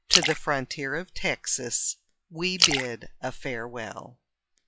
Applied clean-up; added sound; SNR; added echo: classical method log-MMSE.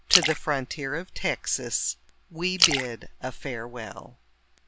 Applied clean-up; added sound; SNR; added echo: none; Splash, splatter; -1 dB; none.